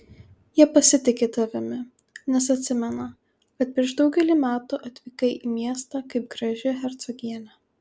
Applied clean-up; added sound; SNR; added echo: none; none; none; none.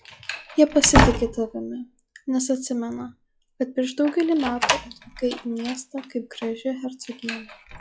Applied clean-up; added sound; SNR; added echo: classical method log-MMSE.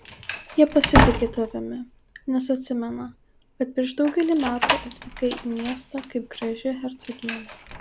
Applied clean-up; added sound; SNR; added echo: none; Slam; 2 dB; none.